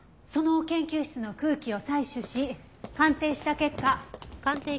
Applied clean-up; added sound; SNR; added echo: none; none; none; none.